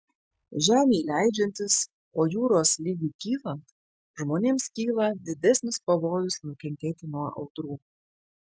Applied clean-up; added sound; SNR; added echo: none; none; none; none.